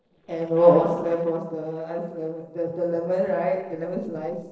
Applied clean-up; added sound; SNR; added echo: neural separator model SepFormer DNS4.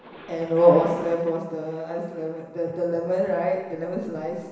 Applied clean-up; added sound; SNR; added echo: none; Thunder; 20 dB; reverberation time 1.0 s.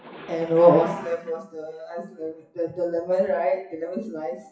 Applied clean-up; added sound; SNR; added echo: classical method WPE with log-MMSE.